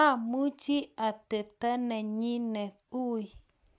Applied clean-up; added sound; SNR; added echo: none; none; none; none.